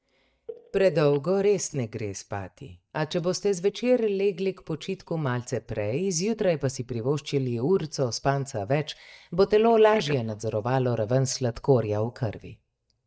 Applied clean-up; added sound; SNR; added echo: neural mask model DeepFilterNet 3.